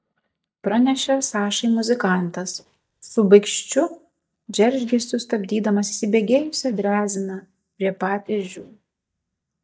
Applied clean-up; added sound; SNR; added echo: neural mask model DeepFilterNet 3.